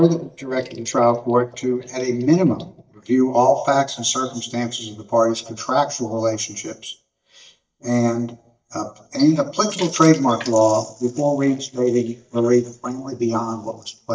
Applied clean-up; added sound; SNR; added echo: neural mask model DeepFilterNet 3.